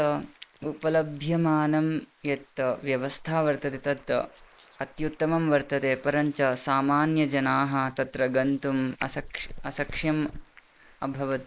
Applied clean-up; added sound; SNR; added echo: neural mask model Resemble Enhance denoiser.